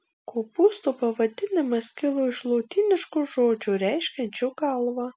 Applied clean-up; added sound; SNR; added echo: none; none; none; none.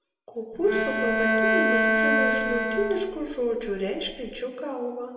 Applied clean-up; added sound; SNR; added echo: none; Bowed string instrument; -4 dB; reverberation time 1.1 s.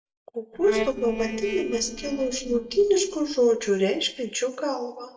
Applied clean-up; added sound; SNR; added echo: neural mask model DeepFilterNet 3.